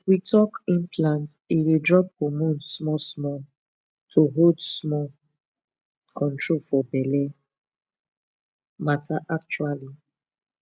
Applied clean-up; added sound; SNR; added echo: none; none; none; none.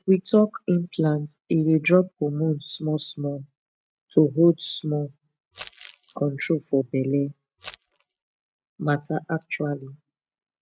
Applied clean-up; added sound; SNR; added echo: neural mask model RNNoise.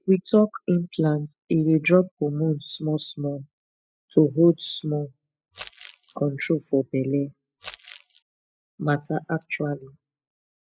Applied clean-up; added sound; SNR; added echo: classical method spectral subtraction.